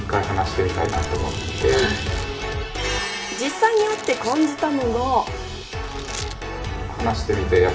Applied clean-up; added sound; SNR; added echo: none; Domestic sounds, home sounds; 19 dB; reverberation time 0.7 s.